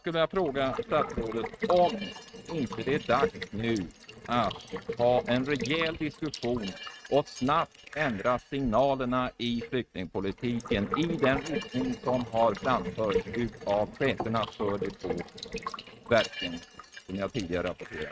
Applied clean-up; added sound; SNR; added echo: neural mask model RNNoise.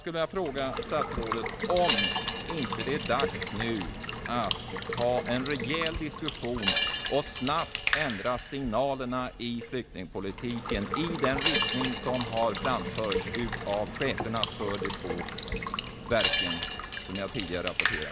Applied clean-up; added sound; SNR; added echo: none; Wind chime + Water tap, faucet / Water / Liquid; -1 dB; none.